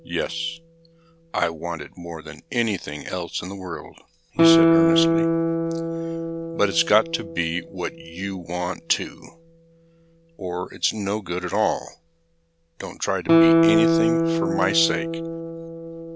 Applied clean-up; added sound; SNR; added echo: none; Guitar; -3 dB; none.